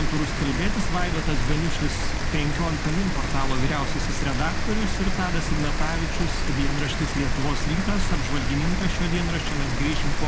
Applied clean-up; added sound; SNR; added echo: none; Rain; -4 dB; none.